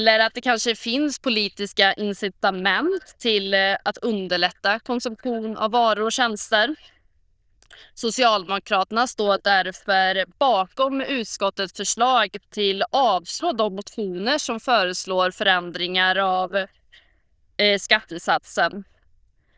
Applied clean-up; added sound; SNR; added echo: neural diffusion model UNIVERSE++.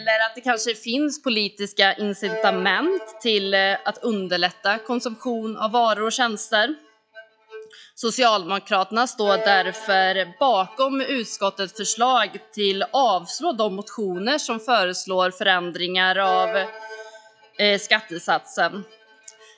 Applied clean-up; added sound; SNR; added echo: classical method log-MMSE.